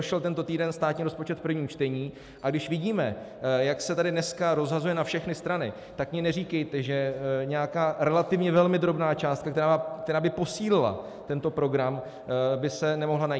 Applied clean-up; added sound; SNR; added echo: none; none; none; none.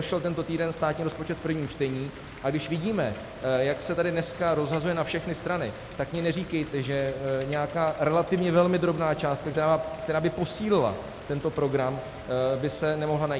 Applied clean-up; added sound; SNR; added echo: none; Rain; 16 dB; none.